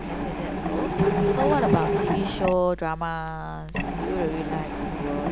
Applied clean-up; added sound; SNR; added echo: none; Mechanisms; -2 dB; none.